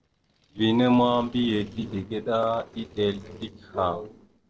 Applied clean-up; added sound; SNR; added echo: neural separator model SepFormer DNS4.